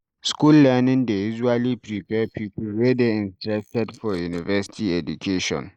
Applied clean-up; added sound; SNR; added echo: neural mask model Resemble Enhance denoiser.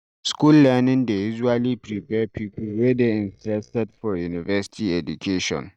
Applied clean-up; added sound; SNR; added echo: neural mask model DeepFilterNet 3.